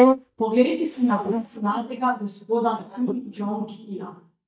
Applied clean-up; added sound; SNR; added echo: neural mask model DeepFilterNet 3.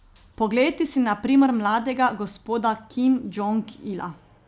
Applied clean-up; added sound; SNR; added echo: none; none; none; none.